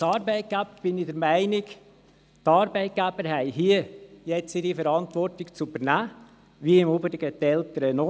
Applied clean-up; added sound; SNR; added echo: none; none; none; none.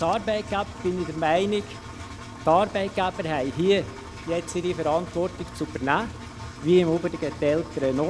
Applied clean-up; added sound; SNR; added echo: none; Engine; 13 dB; none.